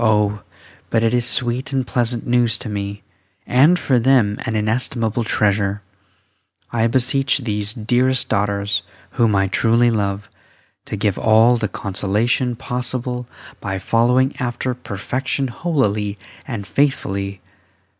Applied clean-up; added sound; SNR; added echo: none; none; none; none.